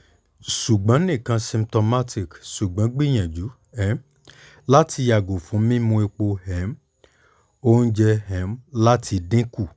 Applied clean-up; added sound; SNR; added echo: none; none; none; none.